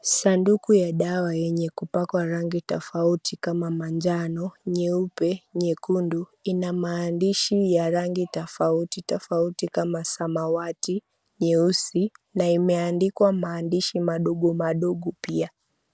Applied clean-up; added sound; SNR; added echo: none; none; none; none.